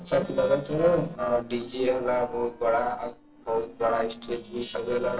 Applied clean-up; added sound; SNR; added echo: neural separator model SepFormer DNS4.